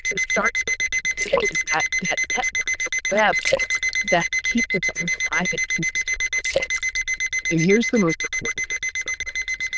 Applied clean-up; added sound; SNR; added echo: neural diffusion model UNIVERSE++.